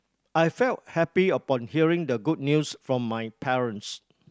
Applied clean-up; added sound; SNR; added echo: none; none; none; none.